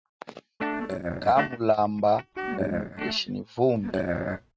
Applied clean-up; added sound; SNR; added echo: neural mask model RNNoise.